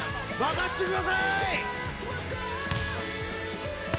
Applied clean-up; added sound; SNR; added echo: none; none; none; none.